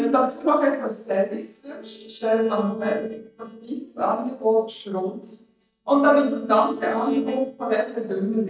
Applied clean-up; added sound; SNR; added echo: neural mask model DeepFilterNet 3.